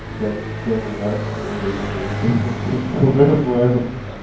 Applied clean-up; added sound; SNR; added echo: none; Car passing by; 7 dB; reverberation time 0.9 s.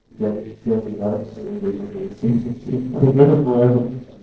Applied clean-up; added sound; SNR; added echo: neural separator model SepFormer DNS4.